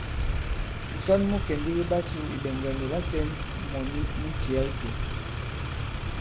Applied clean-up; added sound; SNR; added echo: none; Motor vehicle (road); 0 dB; none.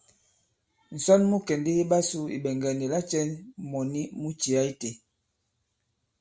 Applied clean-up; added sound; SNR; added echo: none; none; none; none.